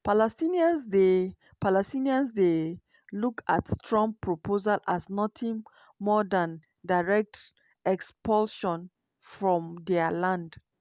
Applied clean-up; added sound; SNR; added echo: none; none; none; none.